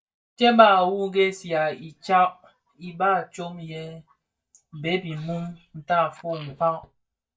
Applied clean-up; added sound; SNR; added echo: neural mask model DeepFilterNet 3.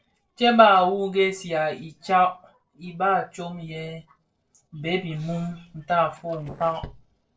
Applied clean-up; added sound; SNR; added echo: neural separator model SepFormer DNS4.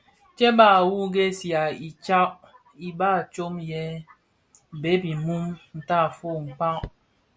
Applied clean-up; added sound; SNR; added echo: none; none; none; none.